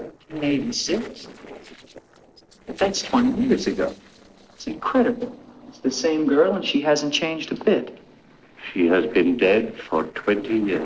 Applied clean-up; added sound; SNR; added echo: neural separator model SepFormer DNS4.